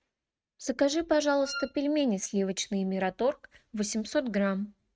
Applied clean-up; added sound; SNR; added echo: neural mask model RNNoise.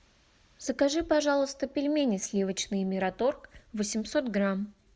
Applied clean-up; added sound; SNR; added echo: none; none; none; none.